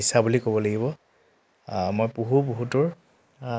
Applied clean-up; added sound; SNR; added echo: neural mask model Resemble Enhance denoiser.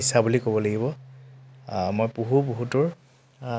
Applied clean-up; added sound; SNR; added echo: none; Marimba, xylophone; 20 dB; none.